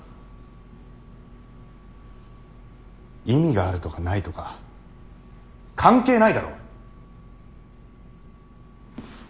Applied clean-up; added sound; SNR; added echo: none; none; none; none.